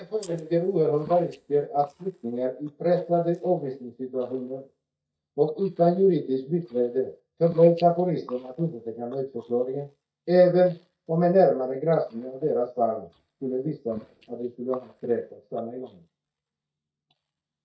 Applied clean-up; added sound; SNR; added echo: neural mask model DeepFilterNet 3.